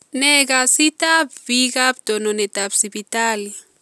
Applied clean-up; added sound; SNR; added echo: none; none; none; none.